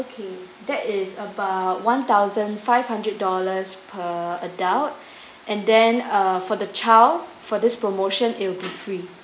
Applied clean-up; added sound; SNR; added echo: none; none; none; none.